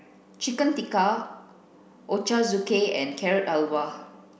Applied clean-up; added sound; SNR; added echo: none; none; none; none.